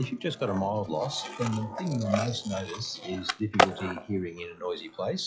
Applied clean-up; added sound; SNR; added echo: classical method log-MMSE.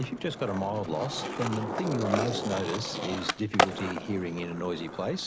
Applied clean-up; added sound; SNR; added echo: none; Skateboard; 1 dB; none.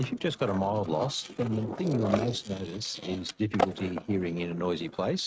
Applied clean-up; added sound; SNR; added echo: neural mask model RNNoise.